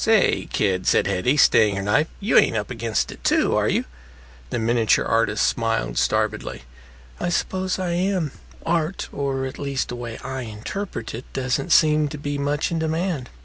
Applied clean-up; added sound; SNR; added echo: none; none; none; none.